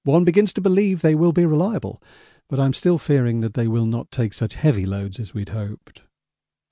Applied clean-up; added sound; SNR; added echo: none; none; none; none.